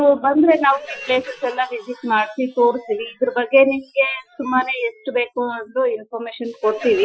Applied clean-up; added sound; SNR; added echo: classical method Wiener filter.